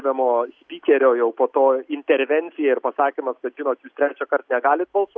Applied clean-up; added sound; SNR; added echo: none; none; none; none.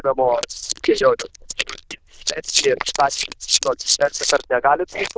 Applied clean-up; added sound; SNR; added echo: neural diffusion model UNIVERSE++.